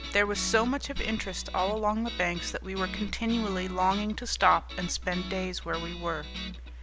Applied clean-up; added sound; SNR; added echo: none; Guitar; 11 dB; none.